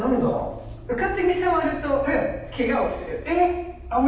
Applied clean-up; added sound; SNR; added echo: none; Motor vehicle (road); 15 dB; reverberation time 0.9 s.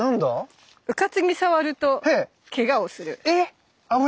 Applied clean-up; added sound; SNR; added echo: none; none; none; none.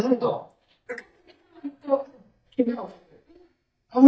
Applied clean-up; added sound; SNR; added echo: neural mask model DeepFilterNet 3.